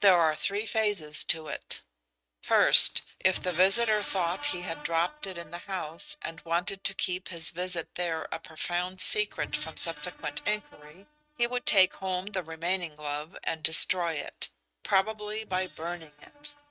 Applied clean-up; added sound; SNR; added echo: neural mask model RNNoise.